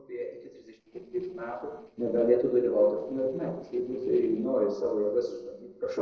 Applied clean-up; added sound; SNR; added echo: neural separator model SepFormer DNS4.